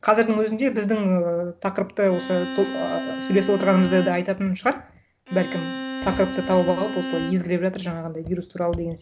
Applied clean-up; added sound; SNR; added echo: none; Bowed string instrument; 9 dB; none.